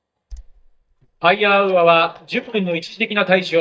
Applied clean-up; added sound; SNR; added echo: neural mask model DeepFilterNet 3.